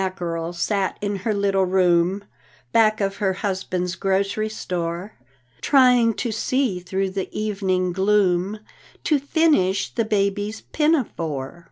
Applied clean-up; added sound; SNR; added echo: none; none; none; none.